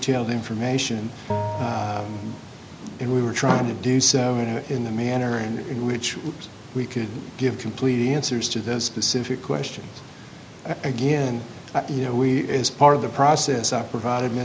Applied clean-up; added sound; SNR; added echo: none; Bell; 10 dB; none.